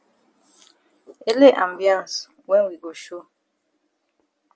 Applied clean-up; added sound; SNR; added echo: none; none; none; none.